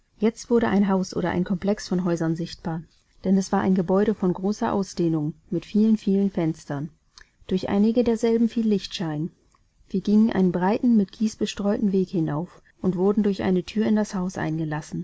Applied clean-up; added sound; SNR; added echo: none; none; none; none.